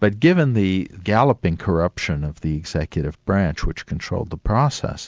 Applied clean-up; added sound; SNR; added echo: none; none; none; none.